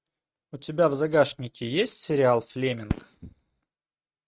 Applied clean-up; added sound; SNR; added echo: neural mask model RNNoise.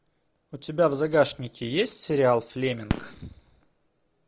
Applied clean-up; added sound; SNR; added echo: none; Fireworks; 14 dB; none.